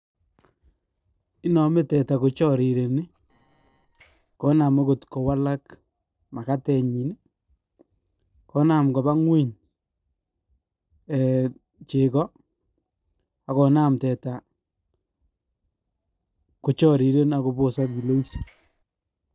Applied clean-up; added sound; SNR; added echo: neural separator model SepFormer DNS4.